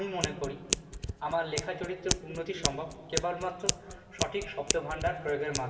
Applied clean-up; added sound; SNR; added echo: none; Scissors; 2 dB; reverberation time 2.7 s.